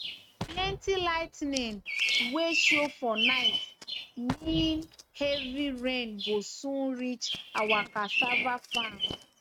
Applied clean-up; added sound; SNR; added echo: neural mask model RNNoise.